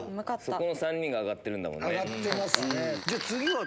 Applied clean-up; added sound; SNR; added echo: none; Fire; 4 dB; none.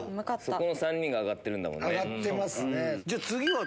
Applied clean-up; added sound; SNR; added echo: none; none; none; none.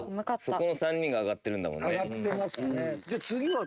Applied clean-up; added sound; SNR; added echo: neural mask model RNNoise.